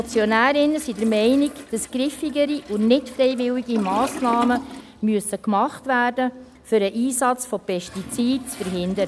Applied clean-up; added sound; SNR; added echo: none; Toilet flush; 16 dB; none.